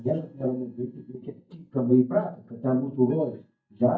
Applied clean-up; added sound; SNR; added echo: neural mask model DeepFilterNet 3.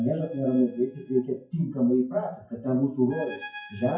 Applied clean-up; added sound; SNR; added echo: classical method WPE with log-MMSE.